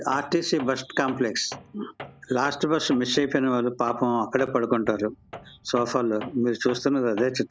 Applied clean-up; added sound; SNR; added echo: none; Tools; 19 dB; none.